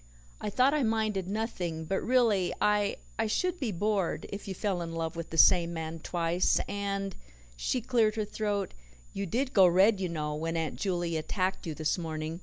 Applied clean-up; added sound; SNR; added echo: none; none; none; none.